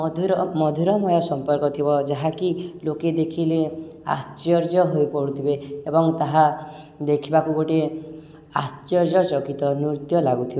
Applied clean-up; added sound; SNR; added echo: none; none; none; none.